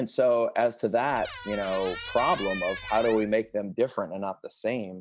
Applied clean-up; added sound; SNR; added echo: none; Squeak; 11 dB; none.